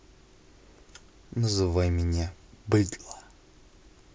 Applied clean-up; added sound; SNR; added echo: none; none; none; none.